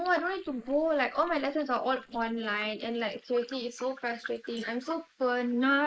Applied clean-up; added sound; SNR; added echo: neural mask model Resemble Enhance denoiser.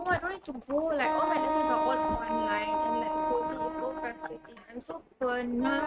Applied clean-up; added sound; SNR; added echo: neural mask model RNNoise.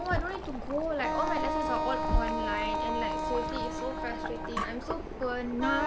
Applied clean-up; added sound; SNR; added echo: none; Boiling + Wind instrument, woodwind instrument; 0 dB; none.